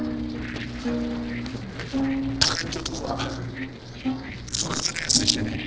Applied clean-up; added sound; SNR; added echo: neural separator model SepFormer DNS4.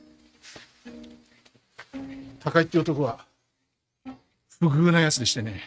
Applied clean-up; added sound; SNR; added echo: neural mask model RNNoise.